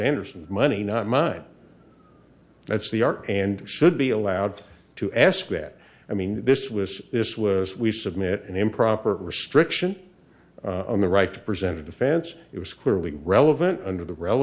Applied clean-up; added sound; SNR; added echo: none; none; none; none.